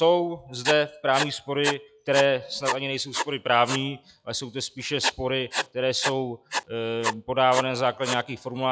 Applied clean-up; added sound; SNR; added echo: classical method log-MMSE.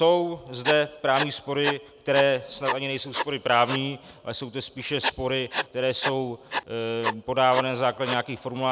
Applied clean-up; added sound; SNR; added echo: none; Writing; 7 dB; none.